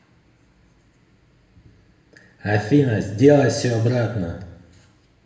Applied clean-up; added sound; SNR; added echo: none; none; none; reverberation time 1.1 s.